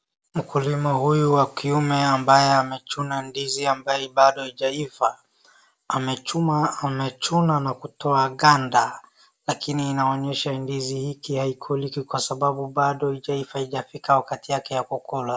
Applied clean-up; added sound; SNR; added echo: none; none; none; none.